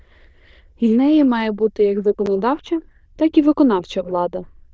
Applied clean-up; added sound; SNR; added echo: neural diffusion model UNIVERSE++.